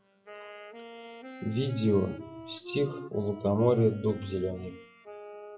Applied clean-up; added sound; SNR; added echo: classical method WPE with log-MMSE.